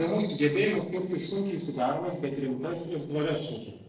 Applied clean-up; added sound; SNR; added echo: neural separator model SepFormer DNS4.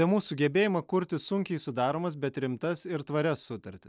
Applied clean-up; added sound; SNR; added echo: none; none; none; none.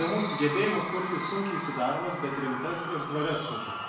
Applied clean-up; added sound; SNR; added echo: none; Crowd / Cheering; 5 dB; reverberation time 0.7 s.